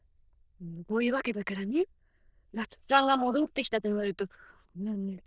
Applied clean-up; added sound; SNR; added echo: neural diffusion model UNIVERSE++.